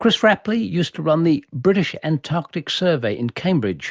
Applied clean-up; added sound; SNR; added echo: none; none; none; none.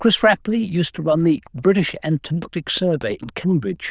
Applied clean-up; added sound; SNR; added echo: neural diffusion model UNIVERSE++.